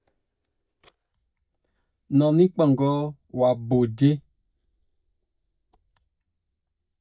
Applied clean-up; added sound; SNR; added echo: neural mask model DeepFilterNet 3.